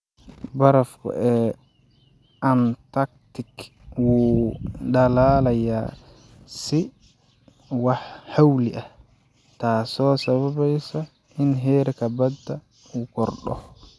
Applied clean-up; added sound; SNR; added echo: none; none; none; none.